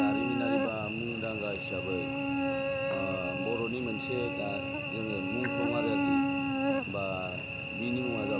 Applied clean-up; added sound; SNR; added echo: none; Cricket / Buzz; -4 dB; none.